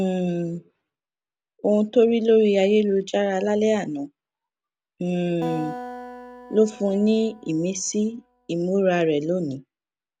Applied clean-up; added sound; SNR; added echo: none; Acoustic guitar; 15 dB; none.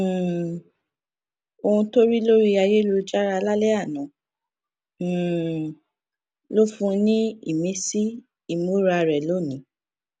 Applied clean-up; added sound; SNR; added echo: none; none; none; none.